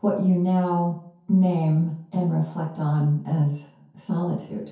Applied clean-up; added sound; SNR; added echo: none; none; none; reverberation time 0.6 s.